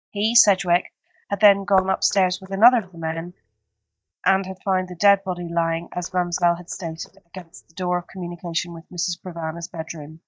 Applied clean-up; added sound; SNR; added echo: neural mask model DeepFilterNet 3.